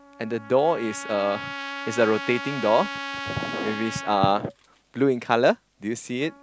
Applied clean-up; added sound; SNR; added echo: none; Trumpet; 11 dB; none.